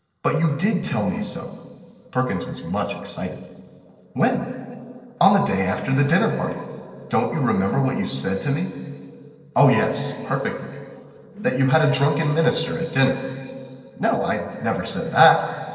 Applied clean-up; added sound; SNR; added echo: neural separator model SepFormer DNS4.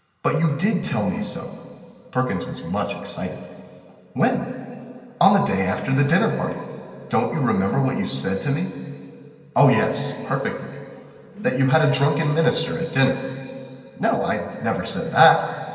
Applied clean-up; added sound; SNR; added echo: none; Whoosh, swoosh, swish; 19 dB; reverberation time 2.9 s.